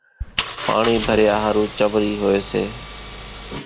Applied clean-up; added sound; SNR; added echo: none; Engine; 9 dB; none.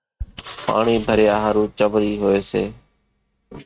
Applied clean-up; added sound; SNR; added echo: neural mask model RNNoise.